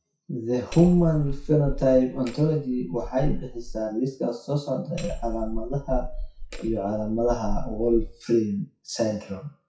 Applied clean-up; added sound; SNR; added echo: classical method WPE with log-MMSE.